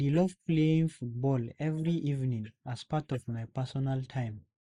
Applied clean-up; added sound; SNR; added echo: neural mask model Resemble Enhance denoiser.